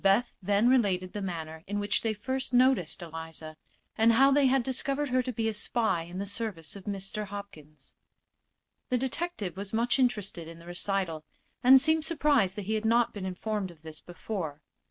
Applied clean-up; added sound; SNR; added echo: none; none; none; none.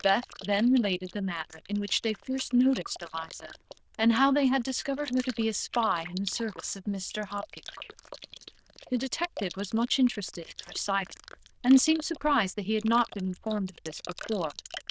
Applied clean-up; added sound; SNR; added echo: neural diffusion model UNIVERSE++.